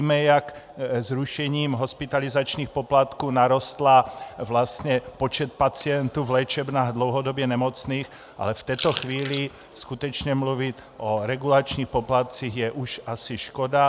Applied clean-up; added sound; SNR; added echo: none; Chewing, mastication / Crushing; 6 dB; none.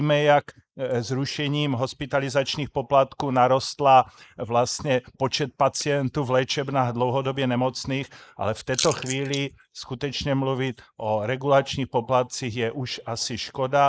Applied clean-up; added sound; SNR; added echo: neural mask model Resemble Enhance denoiser.